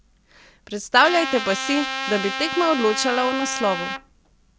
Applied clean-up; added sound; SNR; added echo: none; Trumpet; 5 dB; none.